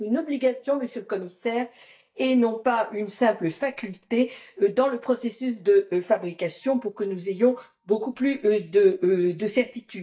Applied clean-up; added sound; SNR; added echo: neural mask model DeepFilterNet 3.